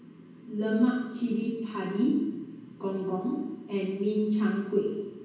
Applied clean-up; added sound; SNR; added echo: none; none; none; reverberation time 1.2 s.